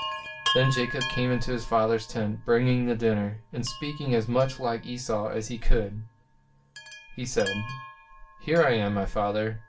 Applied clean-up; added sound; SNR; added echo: none; Chime; 12 dB; reverberation time 0.2 s.